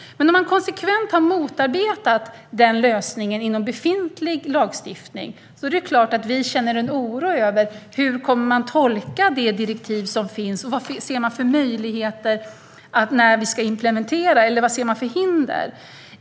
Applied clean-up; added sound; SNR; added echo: none; none; none; none.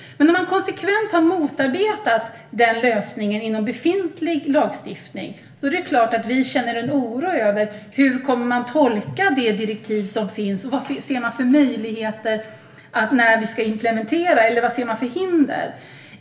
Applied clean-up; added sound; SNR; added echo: none; none; none; reverberation time 0.6 s.